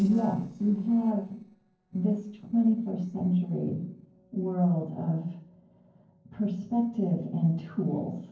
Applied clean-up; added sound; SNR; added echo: neural separator model SepFormer DNS4.